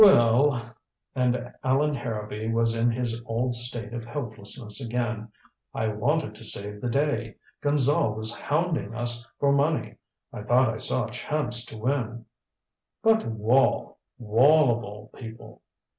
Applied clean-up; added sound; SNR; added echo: none; none; none; none.